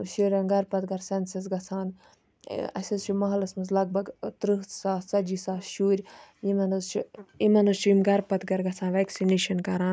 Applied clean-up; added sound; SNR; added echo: none; none; none; none.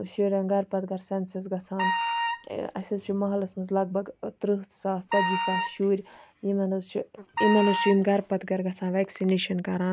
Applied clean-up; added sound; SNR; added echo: none; Wind instrument, woodwind instrument; 2 dB; none.